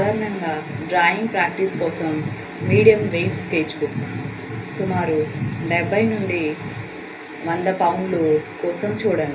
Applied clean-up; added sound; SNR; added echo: none; none; none; reverberation time 0.3 s.